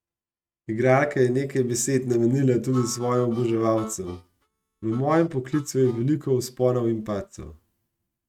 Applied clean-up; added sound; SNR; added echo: neural mask model RNNoise.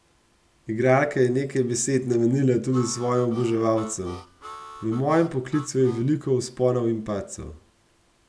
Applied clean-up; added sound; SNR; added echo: none; Harmonica; 18 dB; none.